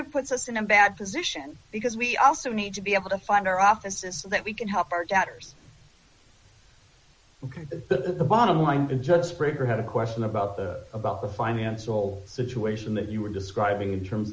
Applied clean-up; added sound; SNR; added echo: none; none; none; none.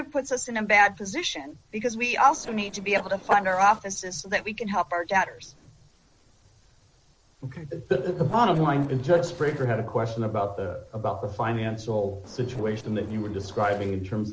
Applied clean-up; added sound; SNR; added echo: neural separator model SepFormer DNS4.